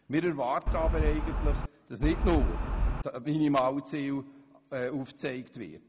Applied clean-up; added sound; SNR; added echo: none; Wind; -4 dB; none.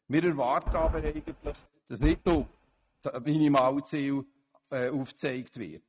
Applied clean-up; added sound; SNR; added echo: neural mask model RNNoise.